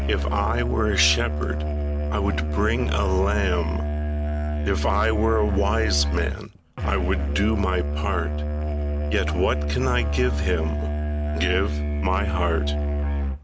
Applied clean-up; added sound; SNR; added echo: none; Musical instrument; -2 dB; none.